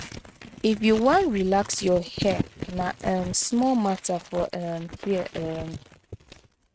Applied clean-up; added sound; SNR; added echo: neural mask model RNNoise.